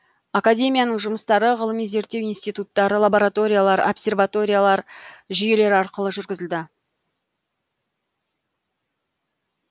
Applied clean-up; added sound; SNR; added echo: none; none; none; none.